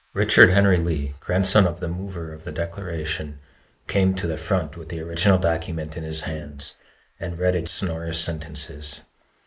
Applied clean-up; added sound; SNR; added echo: neural mask model Resemble Enhance denoiser.